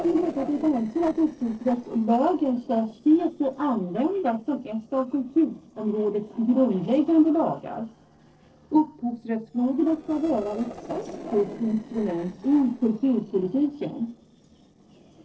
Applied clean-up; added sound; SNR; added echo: neural separator model SepFormer DNS4.